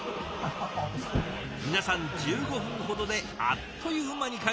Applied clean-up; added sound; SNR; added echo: none; Fire; 12 dB; none.